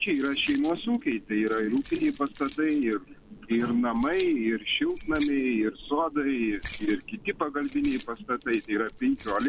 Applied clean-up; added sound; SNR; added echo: none; Keys jangling; 11 dB; none.